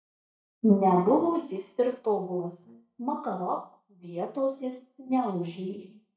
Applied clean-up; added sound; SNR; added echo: neural mask model DeepFilterNet 3.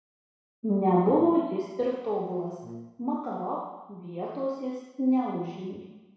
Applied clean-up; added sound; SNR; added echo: none; Brass instrument; 18 dB; reverberation time 1.1 s.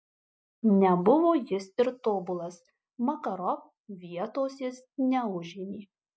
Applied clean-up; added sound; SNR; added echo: none; none; none; none.